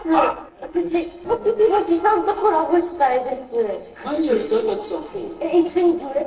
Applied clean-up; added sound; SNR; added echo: neural separator model SepFormer DNS4.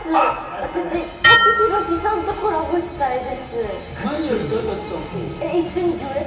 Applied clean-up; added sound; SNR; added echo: none; Dishes, pots, and pans; -1 dB; reverberation time 2.7 s.